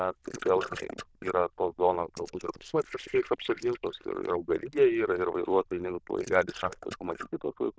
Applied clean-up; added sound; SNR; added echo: neural diffusion model UNIVERSE++.